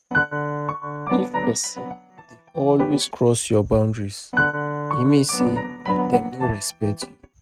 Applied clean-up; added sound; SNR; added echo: neural mask model RNNoise.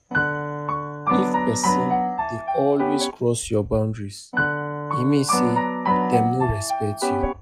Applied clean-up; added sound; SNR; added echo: classical method log-MMSE.